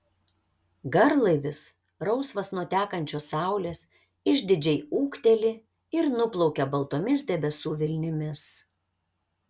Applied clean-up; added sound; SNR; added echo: none; none; none; none.